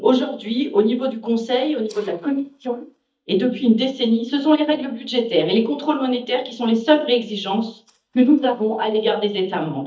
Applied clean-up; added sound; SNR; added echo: neural mask model DeepFilterNet 3.